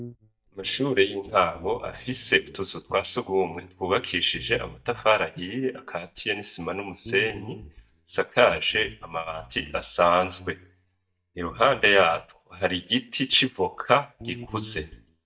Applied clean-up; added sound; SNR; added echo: neural mask model DeepFilterNet 3.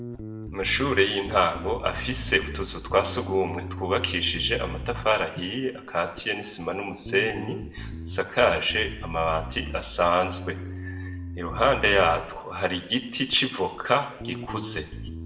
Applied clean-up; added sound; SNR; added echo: none; Bass guitar; 10 dB; reverberation time 0.7 s.